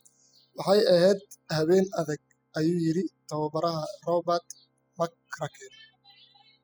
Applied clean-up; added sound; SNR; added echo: classical method spectral subtraction.